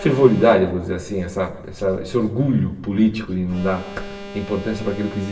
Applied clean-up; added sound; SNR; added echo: none; Alarm; 18 dB; reverberation time 0.9 s.